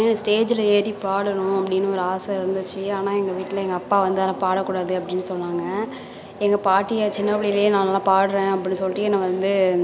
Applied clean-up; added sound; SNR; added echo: none; none; none; none.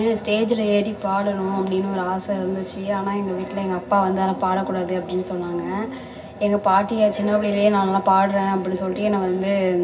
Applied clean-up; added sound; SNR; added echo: none; none; none; reverberation time 0.4 s.